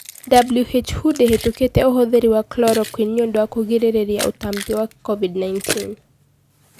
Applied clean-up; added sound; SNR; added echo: none; Keys jangling; 15 dB; none.